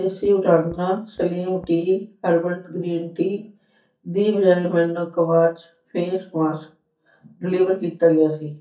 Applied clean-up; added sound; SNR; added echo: neural mask model DeepFilterNet 3.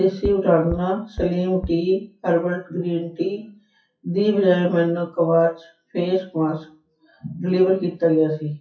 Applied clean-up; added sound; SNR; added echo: classical method WPE with log-MMSE.